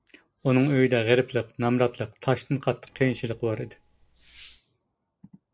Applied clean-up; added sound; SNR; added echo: neural separator model SepFormer DNS4.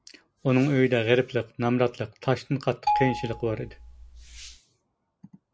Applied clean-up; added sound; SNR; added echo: none; Marimba, xylophone; 4 dB; none.